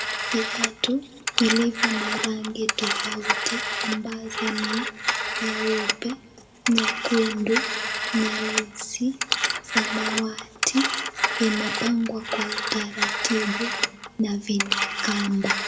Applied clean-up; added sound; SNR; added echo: none; Telephone; 0 dB; reverberation time 1.4 s.